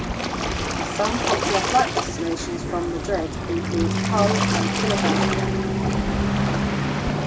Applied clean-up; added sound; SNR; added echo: none; Waves, surf; -5 dB; reverberation time 0.2 s.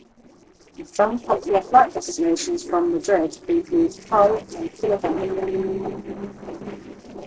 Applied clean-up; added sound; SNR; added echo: neural separator model SepFormer DNS4.